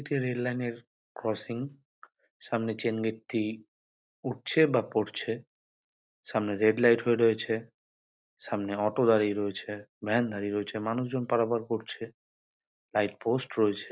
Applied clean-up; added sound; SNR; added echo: none; none; none; none.